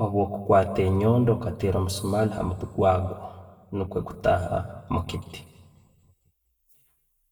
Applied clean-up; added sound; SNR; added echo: none; none; none; reverberation time 1.1 s.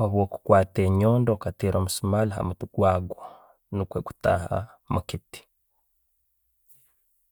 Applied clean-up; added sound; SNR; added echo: none; none; none; none.